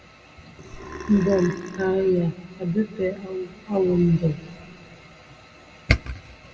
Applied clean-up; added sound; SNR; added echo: none; Burping, eructation; 11 dB; reverberation time 1.1 s.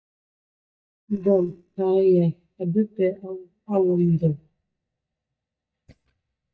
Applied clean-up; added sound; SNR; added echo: neural mask model DeepFilterNet 3.